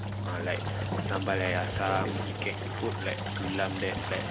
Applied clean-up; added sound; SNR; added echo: none; Engine; 0 dB; none.